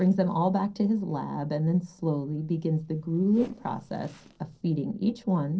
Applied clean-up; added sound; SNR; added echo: neural separator model SepFormer DNS4.